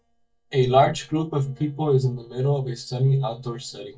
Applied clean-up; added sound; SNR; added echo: neural mask model DeepFilterNet 3.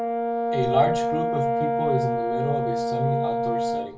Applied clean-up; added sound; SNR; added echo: none; Brass instrument; -3 dB; reverberation time 0.1 s.